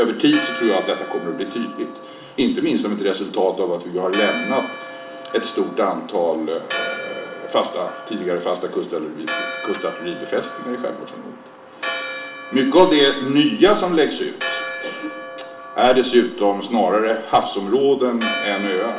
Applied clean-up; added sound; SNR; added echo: none; Church bell; 11 dB; reverberation time 0.4 s.